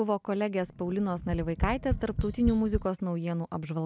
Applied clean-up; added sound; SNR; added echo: none; Tap; 4 dB; none.